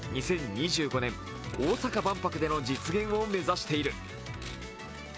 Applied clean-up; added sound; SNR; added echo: none; Coin (dropping) + Piano; 17 dB; none.